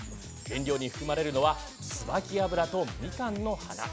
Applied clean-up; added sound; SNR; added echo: none; none; none; none.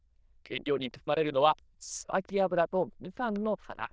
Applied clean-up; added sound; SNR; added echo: neural diffusion model UNIVERSE++.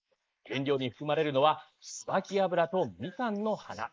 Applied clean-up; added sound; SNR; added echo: neural mask model Resemble Enhance denoiser.